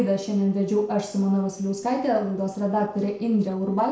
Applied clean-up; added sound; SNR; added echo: neural separator model SepFormer DNS4.